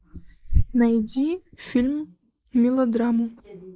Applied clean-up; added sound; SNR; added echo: neural mask model Resemble Enhance denoiser.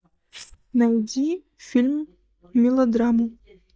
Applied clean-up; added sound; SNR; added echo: neural mask model DeepFilterNet 3.